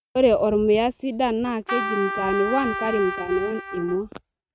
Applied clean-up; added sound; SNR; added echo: neural mask model RNNoise.